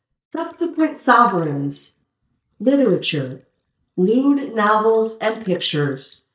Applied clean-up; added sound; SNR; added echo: neural mask model DeepFilterNet 3.